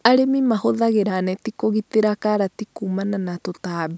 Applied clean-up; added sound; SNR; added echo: none; none; none; none.